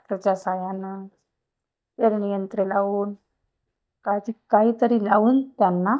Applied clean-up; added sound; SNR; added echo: neural mask model DeepFilterNet 3.